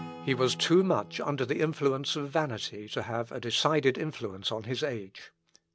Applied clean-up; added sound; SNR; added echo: none; Acoustic guitar / Strum; 20 dB; none.